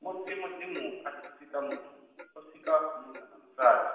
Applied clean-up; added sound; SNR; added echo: none; Clock; 18 dB; reverberation time 1.0 s.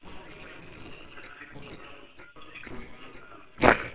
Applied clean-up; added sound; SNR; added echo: neural separator model SepFormer WHAMR!.